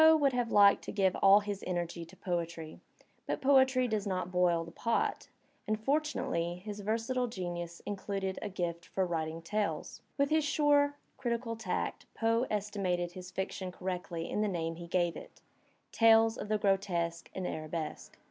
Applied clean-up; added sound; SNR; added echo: none; none; none; none.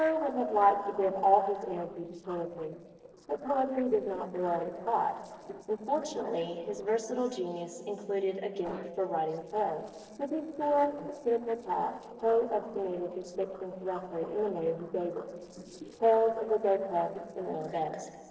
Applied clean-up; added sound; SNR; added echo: neural separator model SepFormer DNS4.